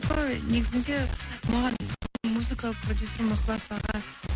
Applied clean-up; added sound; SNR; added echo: none; none; none; none.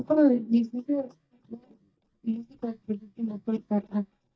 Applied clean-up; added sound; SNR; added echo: neural mask model DeepFilterNet 3.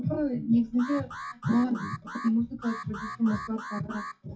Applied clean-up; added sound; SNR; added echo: classical method WPE with log-MMSE.